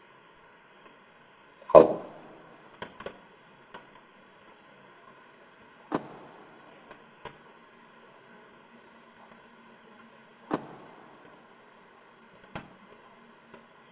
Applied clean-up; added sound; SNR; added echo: none; Car; 12 dB; reverberation time 0.6 s.